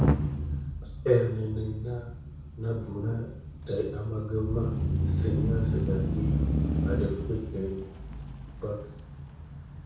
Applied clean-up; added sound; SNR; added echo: none; Engine starting / Accelerating, revving, vroom / Motor vehicle (road); -2 dB; reverberation time 0.6 s.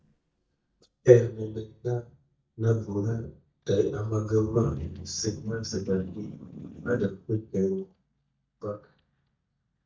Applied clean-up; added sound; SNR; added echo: neural mask model DeepFilterNet 3.